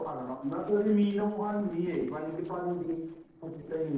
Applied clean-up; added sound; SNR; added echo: neural separator model SepFormer DNS4.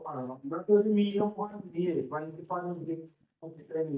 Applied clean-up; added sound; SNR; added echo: neural mask model DeepFilterNet 3.